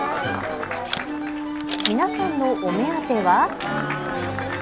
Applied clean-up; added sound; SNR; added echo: none; Camera + Wind instrument, woodwind instrument; 5 dB; none.